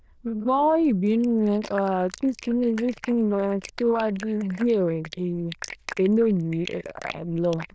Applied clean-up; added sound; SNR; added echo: neural diffusion model UNIVERSE++.